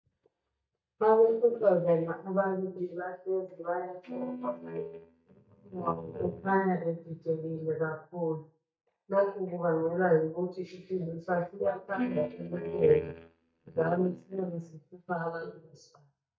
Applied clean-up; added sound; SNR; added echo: neural mask model DeepFilterNet 3.